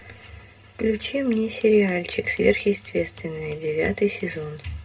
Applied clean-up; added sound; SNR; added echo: none; Scissors; 17 dB; reverberation time 0.2 s.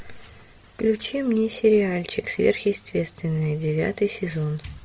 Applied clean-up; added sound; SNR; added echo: none; none; none; none.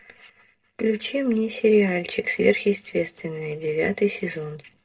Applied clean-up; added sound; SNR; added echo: neural separator model SepFormer DNS4.